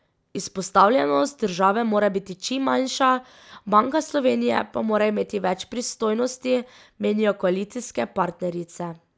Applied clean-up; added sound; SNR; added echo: none; none; none; none.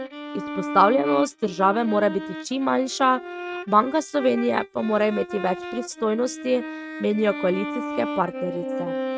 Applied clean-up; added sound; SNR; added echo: neural mask model RNNoise.